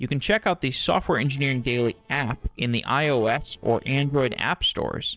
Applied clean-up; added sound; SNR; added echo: neural separator model SepFormer DNS4.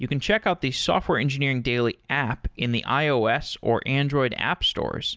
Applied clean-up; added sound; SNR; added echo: none; none; none; none.